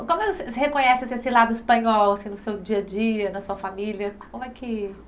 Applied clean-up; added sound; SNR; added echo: none; none; none; none.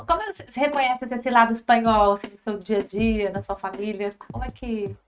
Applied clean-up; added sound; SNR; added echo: neural mask model RNNoise.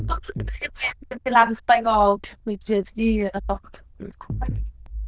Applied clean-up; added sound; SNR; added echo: neural diffusion model UNIVERSE++.